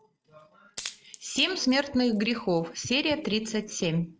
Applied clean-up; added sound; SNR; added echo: neural mask model RNNoise.